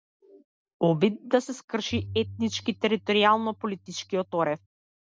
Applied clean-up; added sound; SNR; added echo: none; Bowed string instrument; 15 dB; none.